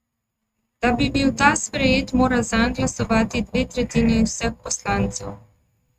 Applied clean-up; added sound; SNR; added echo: neural mask model RNNoise.